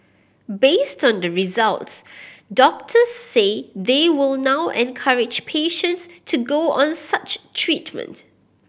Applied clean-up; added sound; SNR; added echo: none; none; none; none.